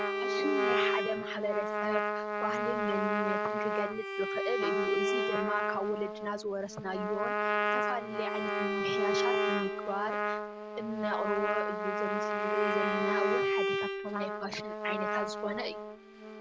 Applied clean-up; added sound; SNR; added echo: none; Trumpet + Bowed string instrument; -5 dB; none.